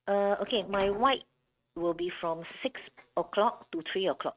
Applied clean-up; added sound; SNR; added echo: neural mask model RNNoise.